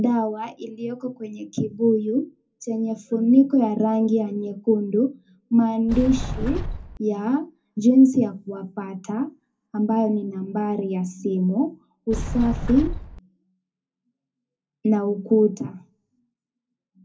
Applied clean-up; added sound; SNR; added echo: none; Sliding door; 5 dB; reverberation time 0.3 s.